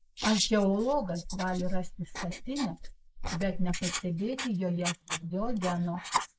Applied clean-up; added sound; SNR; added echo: neural mask model Resemble Enhance denoiser.